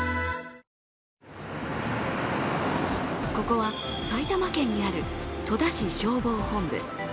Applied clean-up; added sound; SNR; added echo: none; none; none; none.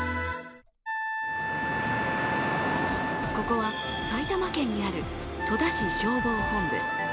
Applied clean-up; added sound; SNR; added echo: none; Wind instrument, woodwind instrument; 2 dB; none.